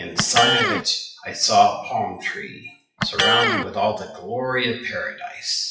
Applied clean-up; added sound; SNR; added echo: classical method WPE with log-MMSE.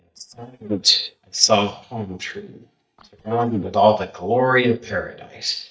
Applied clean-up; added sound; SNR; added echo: neural mask model DeepFilterNet 3.